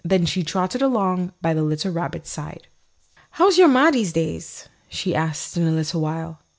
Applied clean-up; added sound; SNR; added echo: none; none; none; none.